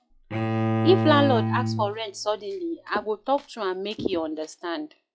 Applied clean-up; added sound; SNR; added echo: classical method log-MMSE.